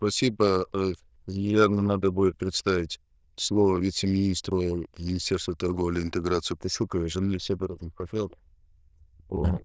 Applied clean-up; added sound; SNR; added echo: neural diffusion model UNIVERSE++.